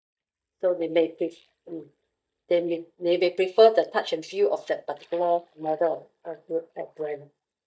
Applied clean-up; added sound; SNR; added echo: neural mask model DeepFilterNet 3.